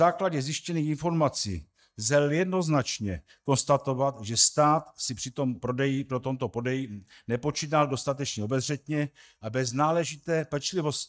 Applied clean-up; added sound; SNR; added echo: neural mask model DeepFilterNet 3.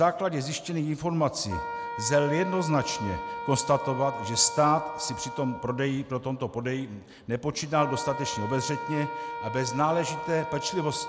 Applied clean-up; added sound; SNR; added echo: none; Wind instrument, woodwind instrument; 9 dB; none.